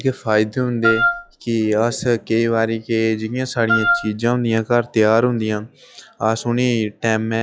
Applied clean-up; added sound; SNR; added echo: classical method log-MMSE.